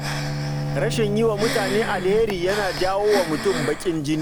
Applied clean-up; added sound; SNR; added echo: none; Breathing + Bowed string instrument; 5 dB; none.